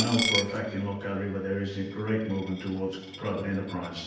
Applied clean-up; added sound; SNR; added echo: none; Coin (dropping); 6 dB; reverberation time 0.9 s.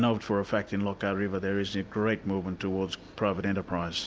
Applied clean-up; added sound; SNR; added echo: none; none; none; none.